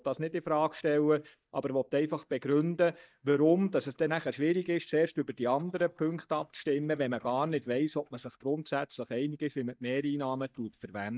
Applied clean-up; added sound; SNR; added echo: neural mask model DeepFilterNet 3.